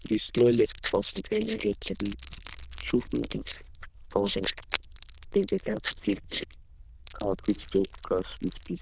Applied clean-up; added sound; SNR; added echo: neural diffusion model UNIVERSE++.